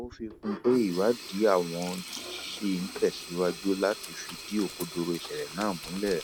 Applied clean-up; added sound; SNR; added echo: none; Sink (filling or washing); 12 dB; none.